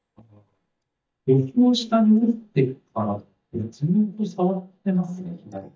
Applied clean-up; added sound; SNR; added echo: neural mask model DeepFilterNet 3.